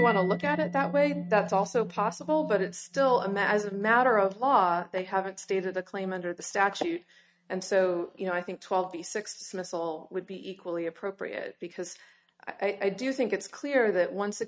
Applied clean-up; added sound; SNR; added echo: neural mask model RNNoise.